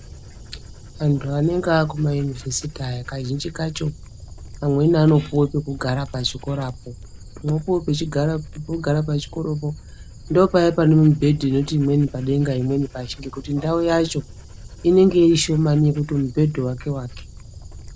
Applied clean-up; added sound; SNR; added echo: none; Dog; 17 dB; none.